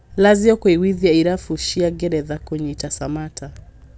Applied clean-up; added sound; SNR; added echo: none; none; none; none.